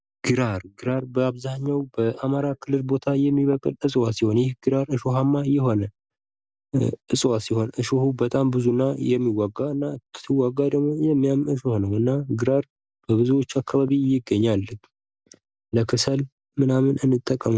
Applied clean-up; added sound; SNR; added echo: none; none; none; none.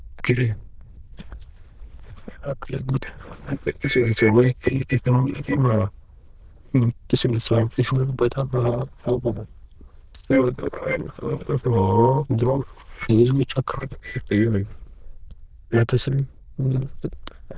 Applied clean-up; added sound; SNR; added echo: neural diffusion model UNIVERSE++.